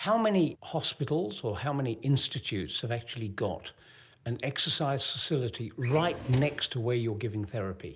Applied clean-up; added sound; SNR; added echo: none; Drawer open or close; 11 dB; none.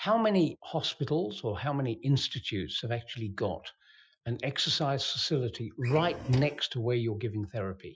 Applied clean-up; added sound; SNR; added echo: classical method Wiener filter.